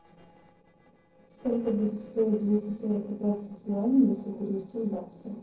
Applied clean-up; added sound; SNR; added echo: neural separator model SepFormer DNS4.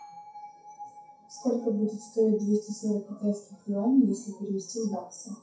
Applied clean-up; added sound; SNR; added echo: classical method WPE with log-MMSE.